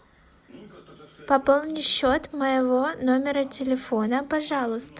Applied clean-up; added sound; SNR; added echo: none; none; none; none.